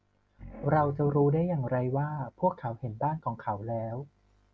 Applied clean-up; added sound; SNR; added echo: none; Growling; 16 dB; none.